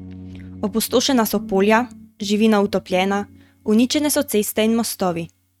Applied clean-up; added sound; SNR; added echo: neural mask model RNNoise.